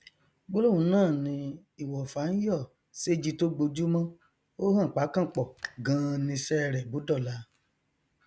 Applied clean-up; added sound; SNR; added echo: none; Raindrop; 18 dB; none.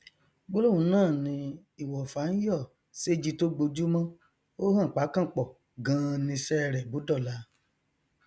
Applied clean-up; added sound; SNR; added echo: none; none; none; none.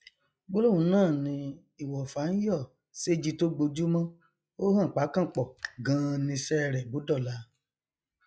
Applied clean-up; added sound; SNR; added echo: classical method log-MMSE.